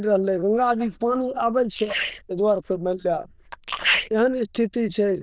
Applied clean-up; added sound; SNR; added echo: neural diffusion model UNIVERSE++.